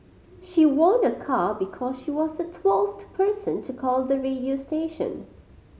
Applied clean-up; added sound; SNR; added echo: none; none; none; none.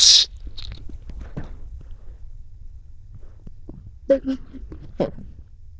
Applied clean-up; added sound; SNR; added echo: neural diffusion model UNIVERSE++.